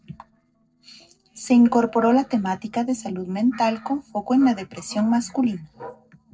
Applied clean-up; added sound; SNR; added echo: neural separator model SepFormer DNS4.